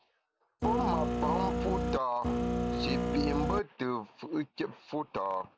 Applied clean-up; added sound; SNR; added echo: none; Printer; -4 dB; none.